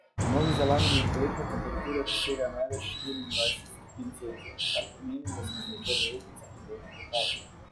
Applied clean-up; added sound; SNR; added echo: classical method log-MMSE.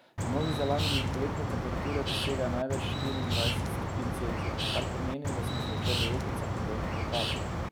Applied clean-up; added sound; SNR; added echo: none; Bird; -5 dB; none.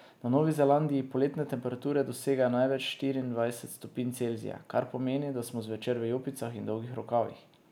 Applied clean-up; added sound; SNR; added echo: none; none; none; none.